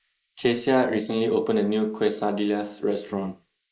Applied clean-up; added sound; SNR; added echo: neural mask model Resemble Enhance denoiser.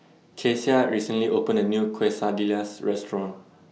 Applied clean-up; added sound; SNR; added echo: none; none; none; none.